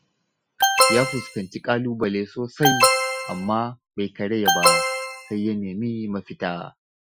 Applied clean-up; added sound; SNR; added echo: classical method Wiener filter.